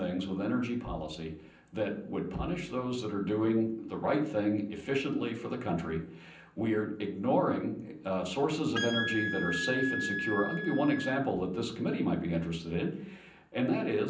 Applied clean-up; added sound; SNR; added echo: none; Wind instrument, woodwind instrument; 4 dB; reverberation time 0.6 s.